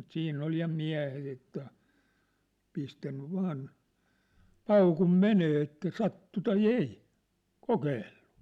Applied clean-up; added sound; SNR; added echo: none; none; none; none.